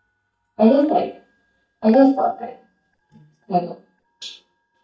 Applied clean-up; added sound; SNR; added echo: neural mask model DeepFilterNet 3.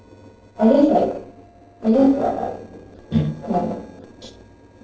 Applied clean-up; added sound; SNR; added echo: neural separator model SepFormer DNS4.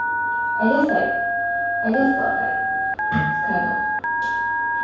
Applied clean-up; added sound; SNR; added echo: none; Telephone; -3 dB; reverberation time 0.7 s.